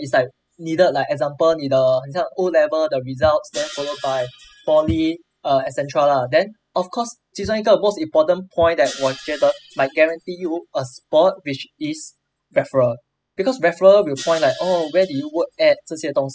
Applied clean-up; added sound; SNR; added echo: classical method spectral subtraction.